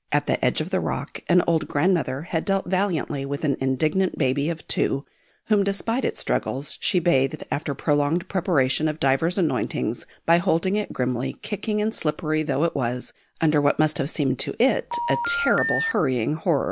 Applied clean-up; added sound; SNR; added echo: none; Telephone; 3 dB; none.